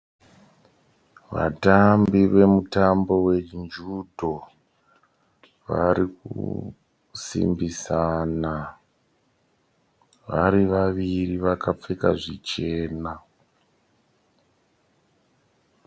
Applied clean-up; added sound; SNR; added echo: none; none; none; none.